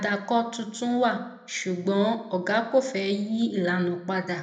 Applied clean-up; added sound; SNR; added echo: none; none; none; reverberation time 0.7 s.